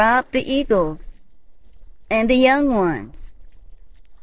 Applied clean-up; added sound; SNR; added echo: neural separator model SepFormer DNS4.